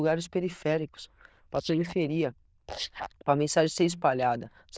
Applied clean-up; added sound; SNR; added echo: neural diffusion model UNIVERSE++.